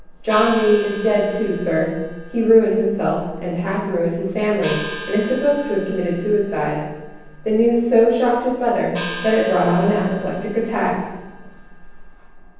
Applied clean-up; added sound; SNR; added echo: none; Gong; 15 dB; reverberation time 1.1 s.